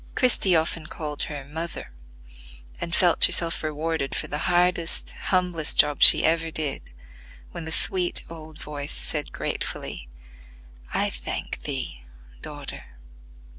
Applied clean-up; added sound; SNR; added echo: none; none; none; none.